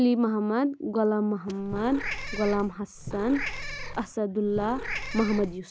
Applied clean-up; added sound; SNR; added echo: none; Meow / Purr; 8 dB; none.